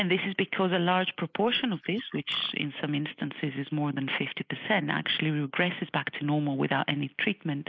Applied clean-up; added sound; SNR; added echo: neural mask model Resemble Enhance denoiser.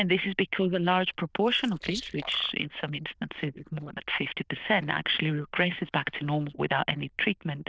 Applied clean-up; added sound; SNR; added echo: neural diffusion model UNIVERSE++.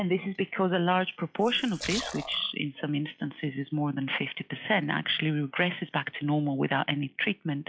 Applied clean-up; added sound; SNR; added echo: classical method log-MMSE.